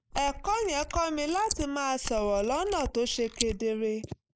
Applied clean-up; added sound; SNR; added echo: neural mask model Resemble Enhance denoiser.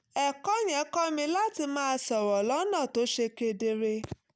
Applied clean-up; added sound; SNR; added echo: none; none; none; none.